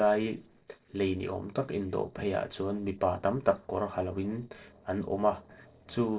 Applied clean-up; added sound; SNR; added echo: neural separator model SepFormer DNS4.